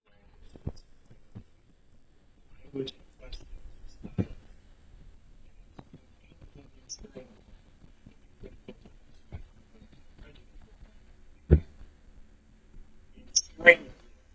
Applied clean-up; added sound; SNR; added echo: neural mask model DeepFilterNet 3.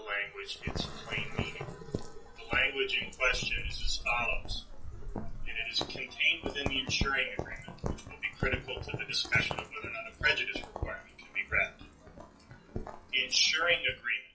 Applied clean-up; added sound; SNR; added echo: classical method WPE with log-MMSE.